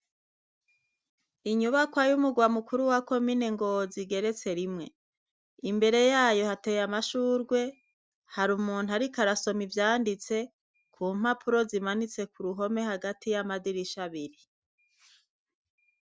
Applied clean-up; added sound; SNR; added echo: none; none; none; none.